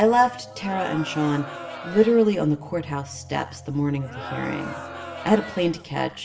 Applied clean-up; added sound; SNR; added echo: none; Crowd; 13 dB; reverberation time 0.9 s.